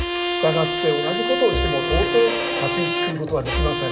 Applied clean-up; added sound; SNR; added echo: none; Bowed string instrument; 2 dB; reverberation time 2.6 s.